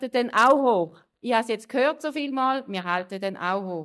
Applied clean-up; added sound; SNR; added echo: neural mask model DeepFilterNet 3.